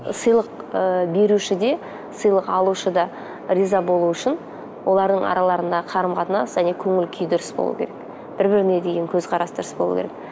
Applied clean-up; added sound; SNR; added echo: none; none; none; none.